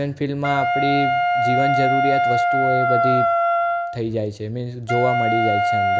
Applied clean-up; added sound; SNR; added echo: none; Wind instrument, woodwind instrument; -5 dB; none.